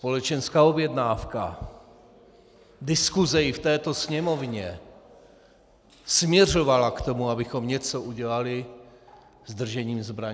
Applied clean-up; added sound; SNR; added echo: none; none; none; none.